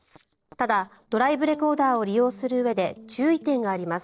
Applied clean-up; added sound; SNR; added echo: neural separator model SepFormer DNS4.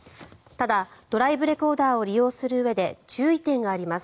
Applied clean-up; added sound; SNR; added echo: none; none; none; none.